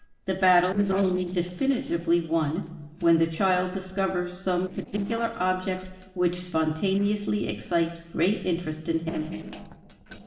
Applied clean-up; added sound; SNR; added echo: neural separator model SepFormer DNS4.